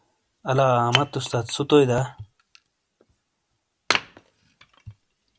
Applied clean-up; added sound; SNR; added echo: none; Wood; 8 dB; none.